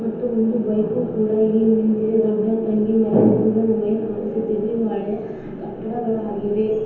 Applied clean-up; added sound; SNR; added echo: none; none; none; reverberation time 1.0 s.